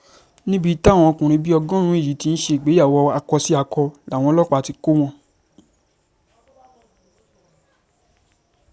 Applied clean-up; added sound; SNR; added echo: none; none; none; none.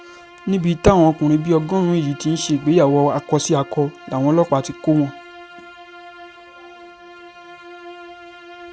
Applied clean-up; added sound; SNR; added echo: none; Bowed string instrument; 20 dB; none.